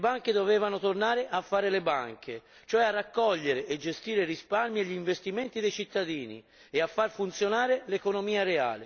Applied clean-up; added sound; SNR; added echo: none; none; none; none.